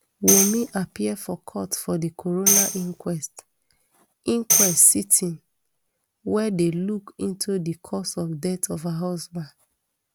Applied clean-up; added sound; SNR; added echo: none; Tambourine; -1 dB; none.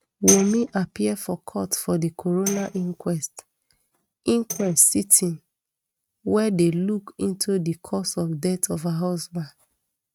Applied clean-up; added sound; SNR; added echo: neural mask model RNNoise.